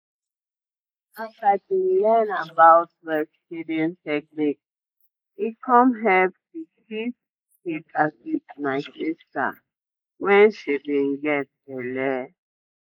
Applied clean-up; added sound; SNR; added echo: neural mask model Resemble Enhance denoiser.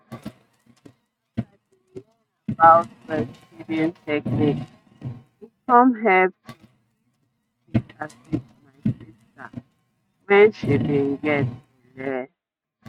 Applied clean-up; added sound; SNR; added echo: neural mask model RNNoise.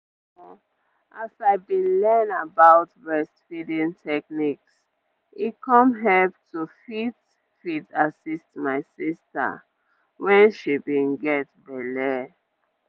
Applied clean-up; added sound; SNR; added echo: none; none; none; none.